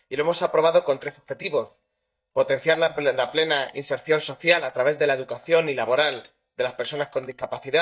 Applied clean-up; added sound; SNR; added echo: neural mask model DeepFilterNet 3.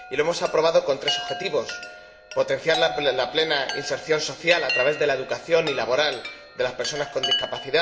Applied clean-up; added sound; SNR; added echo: none; Chime; 8 dB; reverberation time 0.9 s.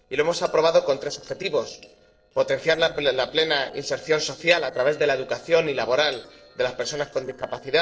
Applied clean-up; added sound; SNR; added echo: neural separator model SepFormer DNS4.